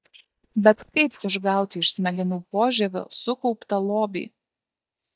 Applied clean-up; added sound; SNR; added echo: neural mask model DeepFilterNet 3.